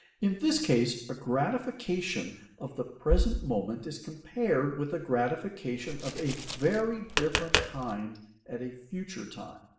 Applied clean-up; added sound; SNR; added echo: none; Tap; 3 dB; reverberation time 0.7 s.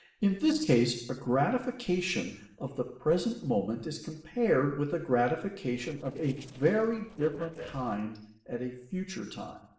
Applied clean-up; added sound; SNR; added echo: neural separator model SepFormer DNS4.